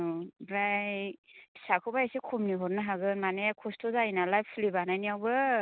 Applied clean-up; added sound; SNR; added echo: none; none; none; none.